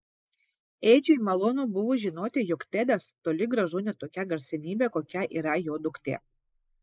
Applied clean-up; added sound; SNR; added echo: neural mask model Resemble Enhance denoiser.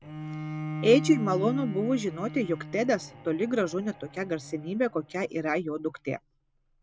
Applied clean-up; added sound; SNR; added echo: none; Bowed string instrument; 10 dB; none.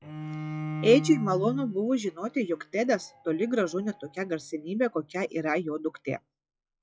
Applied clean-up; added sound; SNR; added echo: classical method log-MMSE.